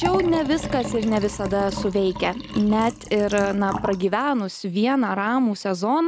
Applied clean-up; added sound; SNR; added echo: none; Liquid; 11 dB; none.